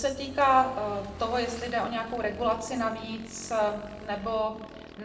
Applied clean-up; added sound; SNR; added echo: none; Motorcycle / Engine; 16 dB; reverberation time 0.6 s.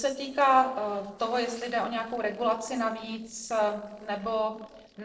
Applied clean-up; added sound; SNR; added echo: neural separator model SepFormer DNS4.